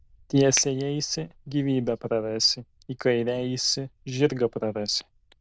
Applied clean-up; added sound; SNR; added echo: neural diffusion model UNIVERSE++.